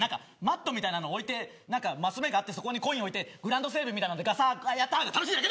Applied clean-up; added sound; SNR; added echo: none; none; none; none.